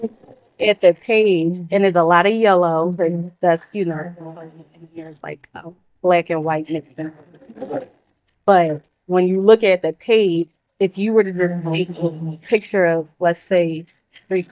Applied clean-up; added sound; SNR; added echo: neural mask model DeepFilterNet 3.